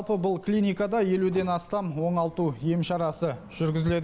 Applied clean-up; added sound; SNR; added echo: none; none; none; none.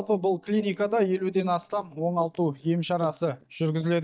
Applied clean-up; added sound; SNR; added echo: neural mask model DeepFilterNet 3.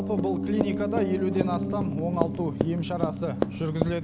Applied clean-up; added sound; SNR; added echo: none; Run + Piano; 0 dB; none.